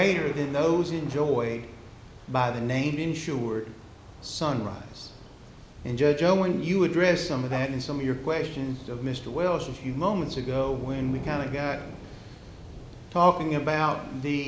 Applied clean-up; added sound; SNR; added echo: none; Thunder / Rain + Dog; 17 dB; none.